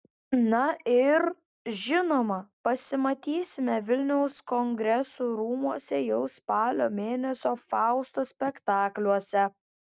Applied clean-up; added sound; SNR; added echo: none; none; none; none.